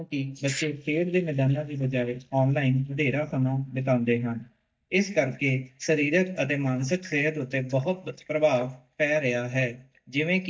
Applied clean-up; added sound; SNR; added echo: neural mask model DeepFilterNet 3.